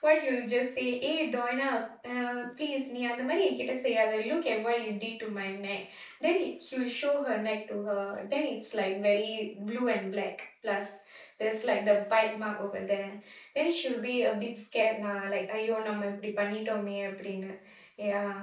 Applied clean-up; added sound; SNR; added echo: neural mask model Resemble Enhance denoiser.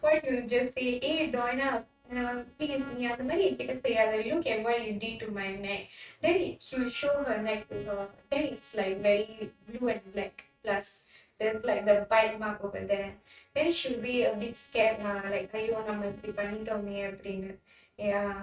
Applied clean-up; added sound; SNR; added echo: neural mask model RNNoise.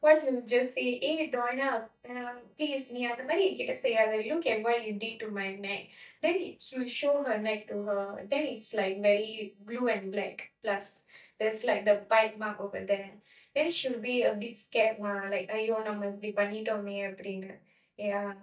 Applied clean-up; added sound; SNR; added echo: neural mask model DeepFilterNet 3.